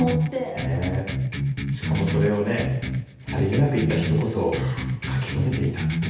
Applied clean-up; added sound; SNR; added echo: none; Electric guitar; -1 dB; reverberation time 0.8 s.